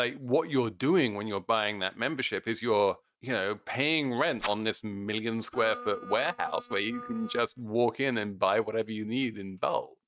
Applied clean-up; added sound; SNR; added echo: neural mask model RNNoise.